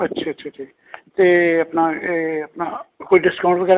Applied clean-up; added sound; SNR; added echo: none; none; none; none.